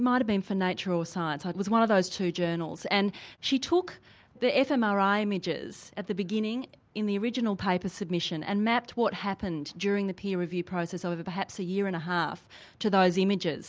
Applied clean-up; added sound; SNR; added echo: none; none; none; none.